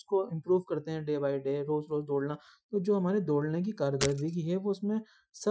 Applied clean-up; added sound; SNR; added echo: classical method Wiener filter.